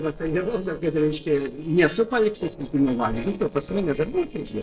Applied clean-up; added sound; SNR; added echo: neural separator model SepFormer DNS4.